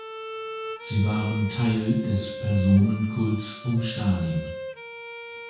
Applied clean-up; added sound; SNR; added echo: none; Bowed string instrument; 12 dB; reverberation time 0.6 s.